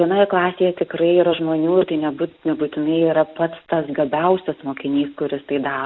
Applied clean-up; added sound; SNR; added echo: none; none; none; none.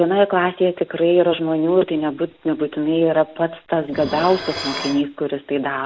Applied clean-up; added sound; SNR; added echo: none; Dishes, pots, and pans; 14 dB; none.